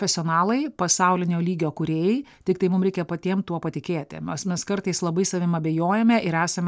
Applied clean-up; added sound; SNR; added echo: none; none; none; none.